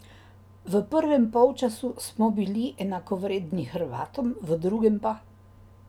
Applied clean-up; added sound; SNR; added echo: none; none; none; none.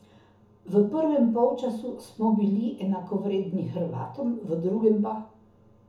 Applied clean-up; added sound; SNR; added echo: none; none; none; reverberation time 0.7 s.